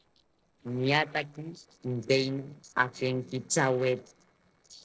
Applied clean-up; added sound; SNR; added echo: neural separator model SepFormer DNS4.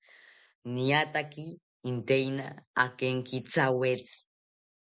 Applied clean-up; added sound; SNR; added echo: none; none; none; none.